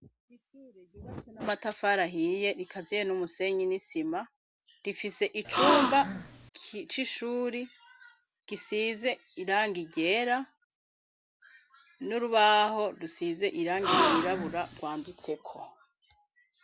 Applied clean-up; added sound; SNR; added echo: none; Gasp; -2 dB; none.